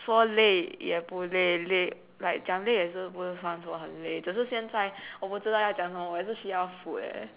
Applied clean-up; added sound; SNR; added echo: none; none; none; none.